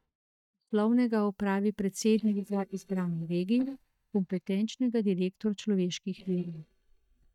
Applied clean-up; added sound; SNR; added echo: neural mask model DeepFilterNet 3.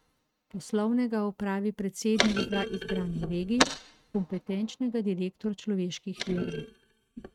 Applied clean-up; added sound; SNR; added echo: neural mask model RNNoise.